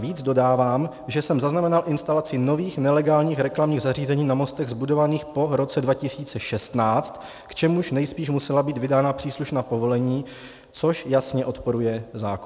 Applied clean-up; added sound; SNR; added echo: none; none; none; none.